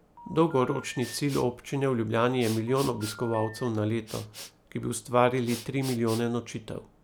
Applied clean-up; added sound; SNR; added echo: none; Respiratory sounds + Telephone; 17 dB; none.